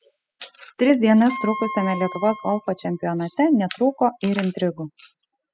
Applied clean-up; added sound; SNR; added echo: classical method spectral subtraction.